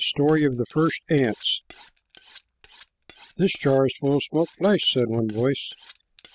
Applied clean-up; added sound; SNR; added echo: none; Cutlery, silverware; 16 dB; none.